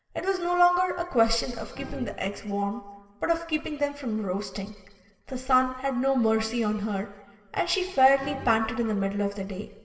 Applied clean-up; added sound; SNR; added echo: none; Musical instrument; 18 dB; reverberation time 1.4 s.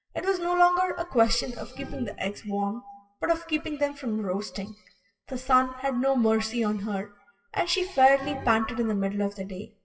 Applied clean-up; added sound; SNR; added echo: classical method WPE with log-MMSE.